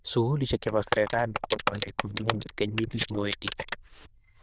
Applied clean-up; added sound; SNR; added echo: neural diffusion model UNIVERSE++.